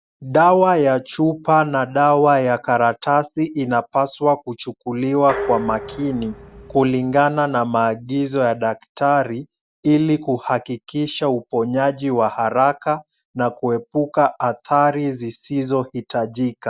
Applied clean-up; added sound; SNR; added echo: none; Dishes, pots, and pans; 13 dB; none.